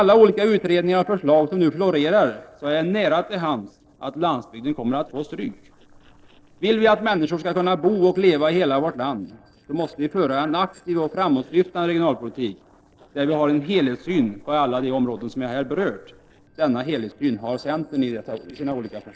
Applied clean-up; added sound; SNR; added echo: neural separator model SepFormer DNS4.